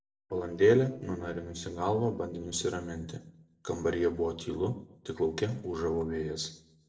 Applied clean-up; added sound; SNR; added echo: neural separator model SepFormer DNS4.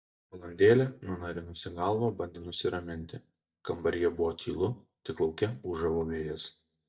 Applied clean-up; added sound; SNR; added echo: neural mask model DeepFilterNet 3.